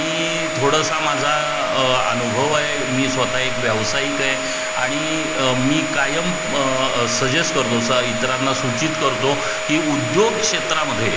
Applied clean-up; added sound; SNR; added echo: none; Domestic sounds, home sounds; 3 dB; none.